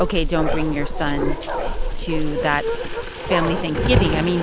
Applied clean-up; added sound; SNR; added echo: none; Bark; -2 dB; none.